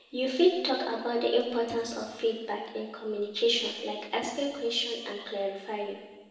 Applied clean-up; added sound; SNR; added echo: none; none; none; reverberation time 1.2 s.